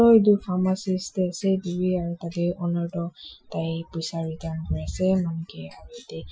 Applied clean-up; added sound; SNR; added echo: classical method Wiener filter.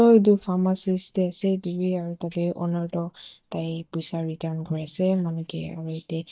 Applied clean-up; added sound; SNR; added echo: neural mask model DeepFilterNet 3.